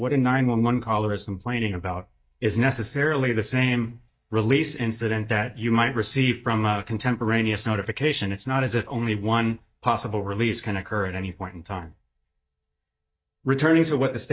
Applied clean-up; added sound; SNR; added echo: neural mask model DeepFilterNet 3.